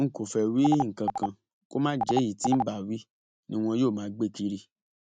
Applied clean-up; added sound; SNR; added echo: neural mask model RNNoise.